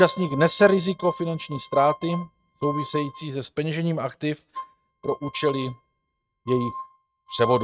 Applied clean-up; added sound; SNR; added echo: neural mask model RNNoise.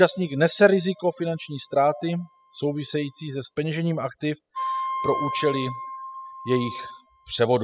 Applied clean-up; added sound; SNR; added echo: classical method spectral subtraction.